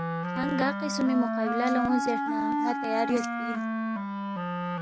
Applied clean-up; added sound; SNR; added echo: none; Wind instrument, woodwind instrument; 0 dB; none.